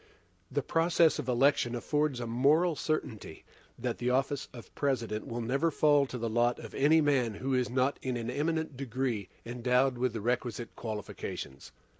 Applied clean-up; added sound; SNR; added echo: none; none; none; none.